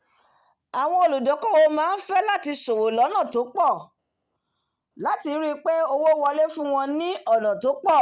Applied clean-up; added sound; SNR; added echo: none; none; none; none.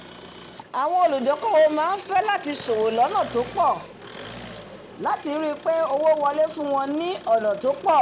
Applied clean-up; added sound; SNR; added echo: none; Camera + Engine; 17 dB; none.